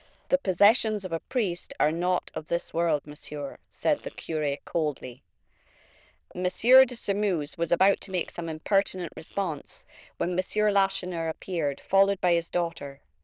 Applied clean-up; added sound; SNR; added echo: neural diffusion model UNIVERSE++.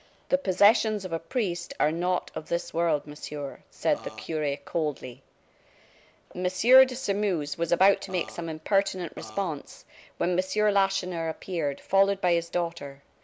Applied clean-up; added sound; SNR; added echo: none; Burping, eructation; 17 dB; none.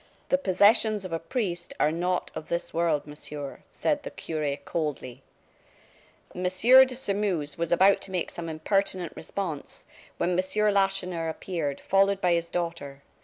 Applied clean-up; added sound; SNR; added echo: none; none; none; none.